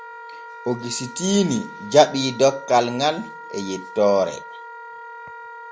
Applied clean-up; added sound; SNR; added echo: none; Wind instrument, woodwind instrument; 15 dB; none.